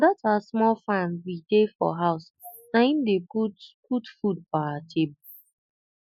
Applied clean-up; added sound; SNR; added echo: neural mask model Resemble Enhance denoiser.